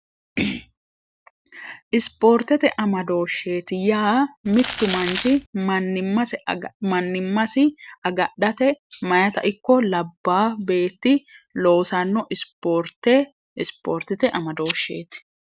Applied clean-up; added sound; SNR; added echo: none; Crumpling, crinkling; 5 dB; none.